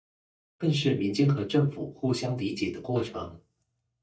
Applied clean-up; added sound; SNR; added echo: neural mask model DeepFilterNet 3.